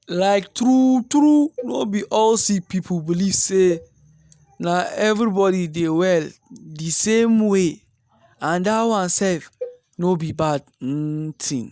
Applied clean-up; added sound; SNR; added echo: none; Cowbell; 20 dB; none.